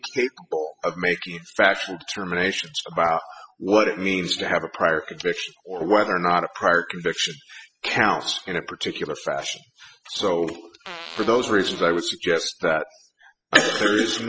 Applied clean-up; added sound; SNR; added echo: classical method spectral subtraction.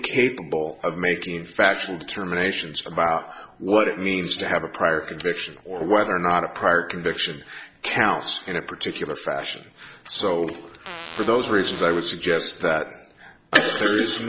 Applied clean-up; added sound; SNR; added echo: none; Fart; 14 dB; none.